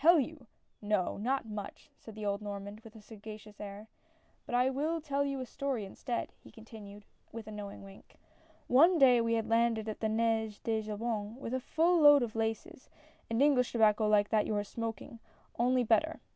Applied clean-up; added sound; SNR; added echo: none; none; none; none.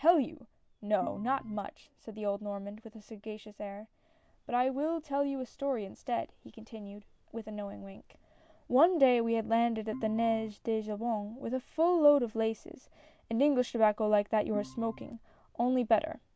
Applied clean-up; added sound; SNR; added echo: none; Organ; 16 dB; none.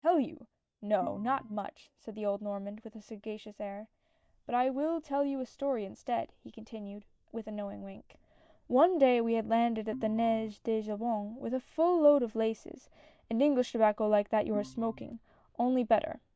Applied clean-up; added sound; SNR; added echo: neural mask model DeepFilterNet 3.